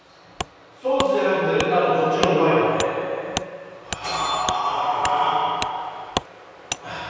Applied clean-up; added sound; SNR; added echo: none; Wood; 11 dB; reverberation time 2.2 s.